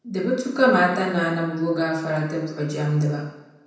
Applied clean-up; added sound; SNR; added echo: none; none; none; reverberation time 0.9 s.